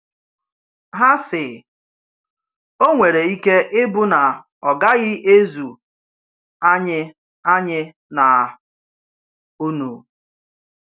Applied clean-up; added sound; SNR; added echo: none; none; none; none.